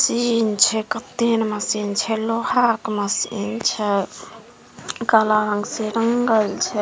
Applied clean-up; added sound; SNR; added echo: none; none; none; none.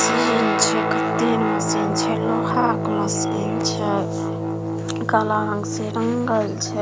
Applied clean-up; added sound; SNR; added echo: none; Guitar; -1 dB; none.